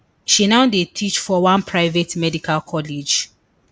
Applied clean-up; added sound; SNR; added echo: none; none; none; none.